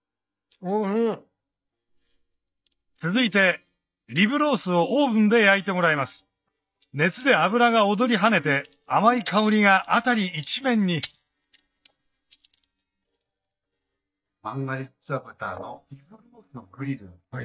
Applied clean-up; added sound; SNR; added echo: neural mask model DeepFilterNet 3.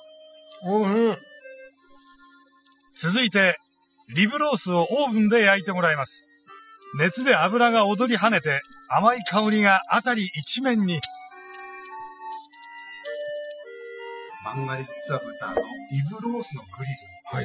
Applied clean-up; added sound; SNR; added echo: classical method spectral subtraction.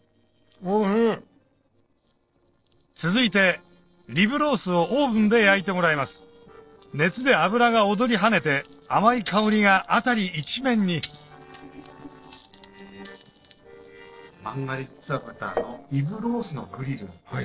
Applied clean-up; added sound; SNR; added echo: neural separator model SepFormer DNS4.